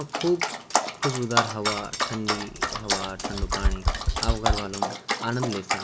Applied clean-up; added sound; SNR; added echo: none; Tap + Dog; -4 dB; none.